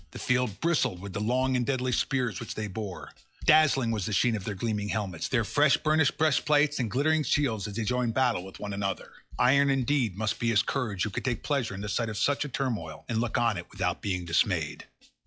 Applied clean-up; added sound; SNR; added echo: classical method log-MMSE.